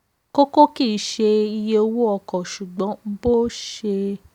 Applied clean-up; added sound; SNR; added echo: none; none; none; none.